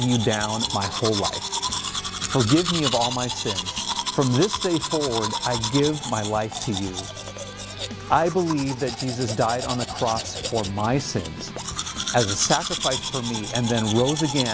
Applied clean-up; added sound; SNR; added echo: none; Domestic sounds, home sounds; 5 dB; none.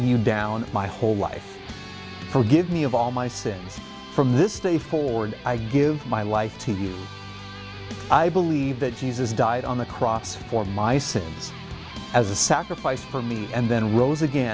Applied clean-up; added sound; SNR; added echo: none; none; none; none.